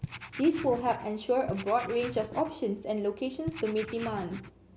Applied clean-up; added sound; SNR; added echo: none; Writing; 10 dB; none.